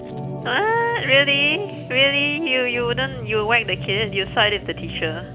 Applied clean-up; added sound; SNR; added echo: none; Organ + Guitar; 10 dB; none.